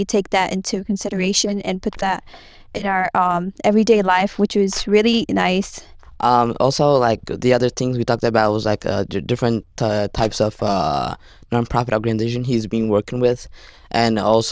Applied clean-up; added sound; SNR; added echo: neural diffusion model UNIVERSE++.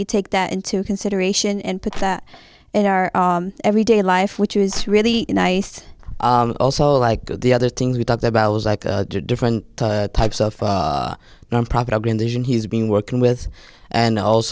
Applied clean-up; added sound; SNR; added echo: none; Crushing; 9 dB; none.